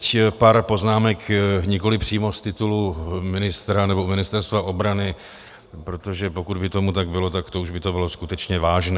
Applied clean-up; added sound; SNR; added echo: none; none; none; none.